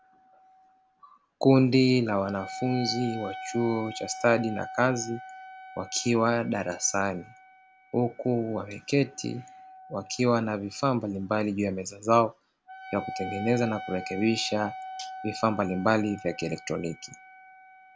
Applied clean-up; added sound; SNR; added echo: none; Wind instrument, woodwind instrument; 15 dB; none.